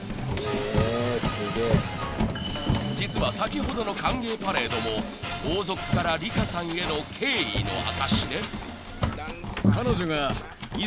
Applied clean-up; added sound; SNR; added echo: none; Run; 2 dB; none.